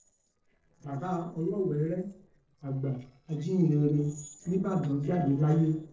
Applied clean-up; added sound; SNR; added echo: neural separator model SepFormer DNS4.